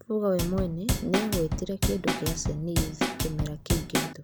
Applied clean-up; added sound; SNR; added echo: none; Drum / Drum kit; -1 dB; none.